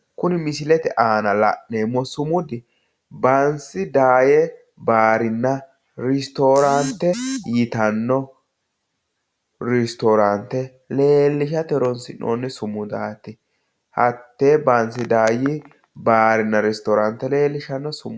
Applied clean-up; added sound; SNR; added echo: none; none; none; none.